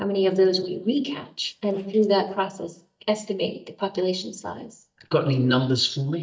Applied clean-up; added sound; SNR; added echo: neural mask model DeepFilterNet 3.